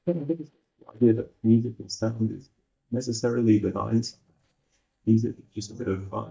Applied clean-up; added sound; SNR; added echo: neural mask model DeepFilterNet 3.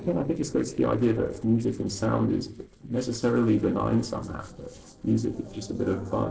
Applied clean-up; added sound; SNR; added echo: neural separator model SepFormer DNS4.